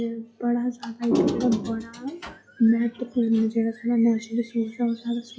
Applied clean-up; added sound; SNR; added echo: classical method log-MMSE.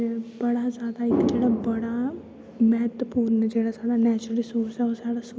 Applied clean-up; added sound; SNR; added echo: none; none; none; none.